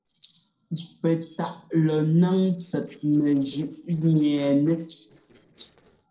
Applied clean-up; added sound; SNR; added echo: neural separator model SepFormer DNS4.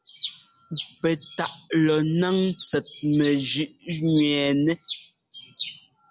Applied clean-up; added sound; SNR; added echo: none; none; none; none.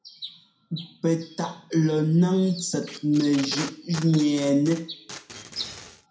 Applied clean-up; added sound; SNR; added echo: none; Packing tape, duct tape; 15 dB; reverberation time 0.4 s.